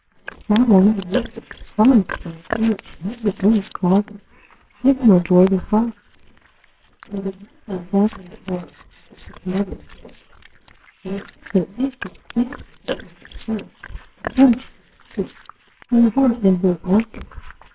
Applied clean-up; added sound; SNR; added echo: neural separator model SepFormer WHAMR!.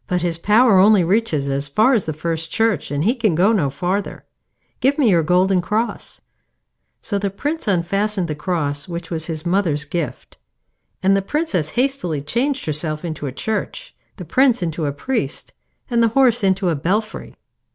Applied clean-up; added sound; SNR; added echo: none; none; none; none.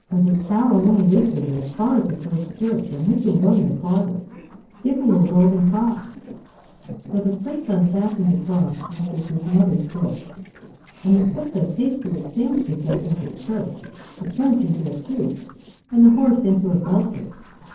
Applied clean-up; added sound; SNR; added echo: neural separator model SepFormer DNS4.